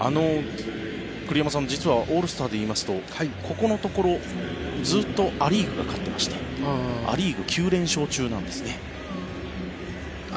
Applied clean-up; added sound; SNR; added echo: none; none; none; none.